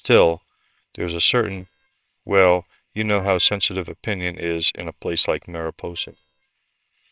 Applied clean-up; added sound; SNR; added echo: neural separator model SepFormer WHAMR!.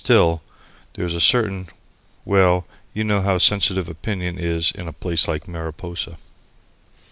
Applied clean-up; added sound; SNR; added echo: none; none; none; none.